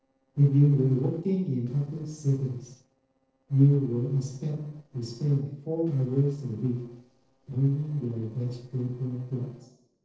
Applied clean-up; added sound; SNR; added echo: neural separator model SepFormer DNS4.